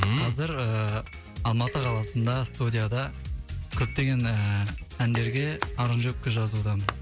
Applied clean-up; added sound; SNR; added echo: none; Dishes, pots, and pans + Chink, clink; 14 dB; none.